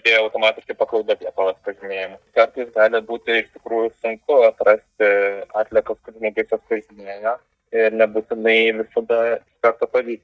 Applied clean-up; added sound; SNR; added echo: neural mask model DeepFilterNet 3.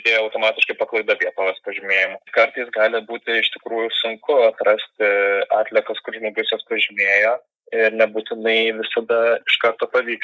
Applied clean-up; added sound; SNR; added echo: neural mask model Resemble Enhance denoiser.